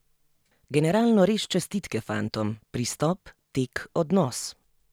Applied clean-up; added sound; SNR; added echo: none; none; none; none.